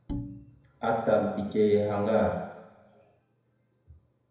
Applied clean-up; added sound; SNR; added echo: none; Bowed string instrument; 11 dB; reverberation time 1.0 s.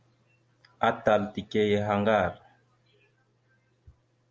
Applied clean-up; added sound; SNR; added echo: none; none; none; none.